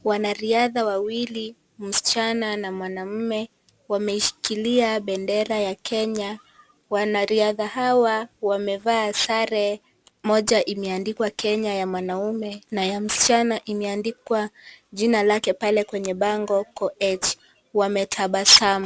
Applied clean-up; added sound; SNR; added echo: none; none; none; none.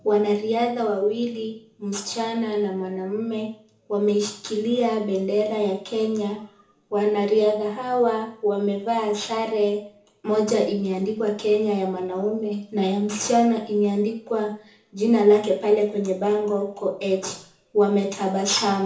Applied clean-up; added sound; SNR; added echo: none; none; none; reverberation time 0.7 s.